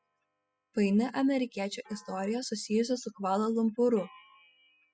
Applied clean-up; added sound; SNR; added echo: classical method spectral subtraction.